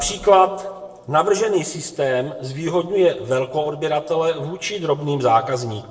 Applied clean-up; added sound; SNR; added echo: neural separator model SepFormer DNS4.